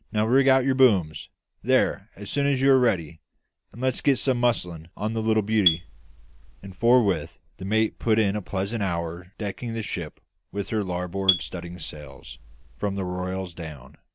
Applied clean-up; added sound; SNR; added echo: none; Marimba, xylophone; 6 dB; none.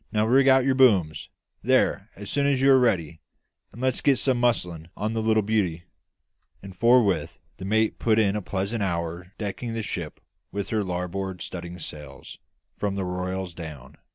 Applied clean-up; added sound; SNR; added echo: none; none; none; none.